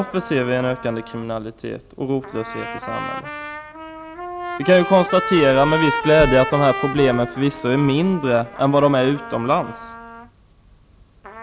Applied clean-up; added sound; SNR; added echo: none; Trumpet; 10 dB; none.